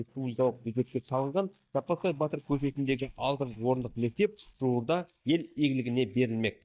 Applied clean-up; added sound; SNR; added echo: neural mask model DeepFilterNet 3.